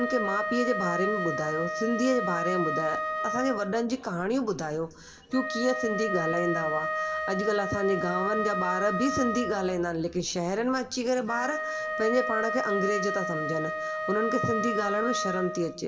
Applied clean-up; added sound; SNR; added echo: none; Wind instrument, woodwind instrument; 3 dB; reverberation time 1.4 s.